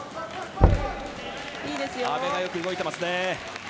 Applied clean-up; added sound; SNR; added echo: none; Knock / Wood; -3 dB; none.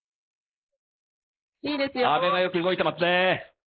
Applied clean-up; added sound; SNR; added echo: neural mask model Resemble Enhance denoiser.